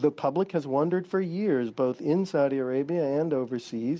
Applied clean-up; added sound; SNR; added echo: none; none; none; none.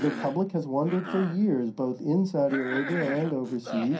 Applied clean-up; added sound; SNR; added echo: none; Cough; 11 dB; reverberation time 0.3 s.